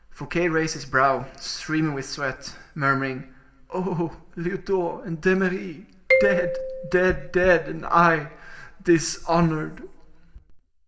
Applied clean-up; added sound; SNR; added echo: none; Marimba, xylophone; 4 dB; reverberation time 0.8 s.